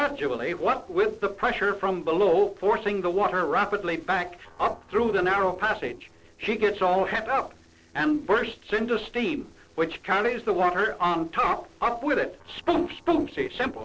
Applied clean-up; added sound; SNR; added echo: neural separator model SepFormer DNS4.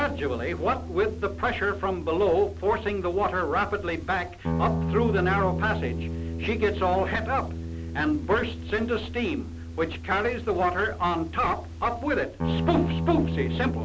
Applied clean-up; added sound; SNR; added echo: none; Guitar; 5 dB; none.